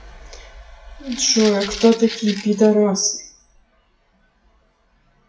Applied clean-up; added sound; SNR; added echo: classical method WPE with log-MMSE.